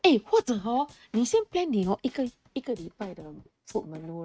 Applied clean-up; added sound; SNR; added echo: neural mask model RNNoise.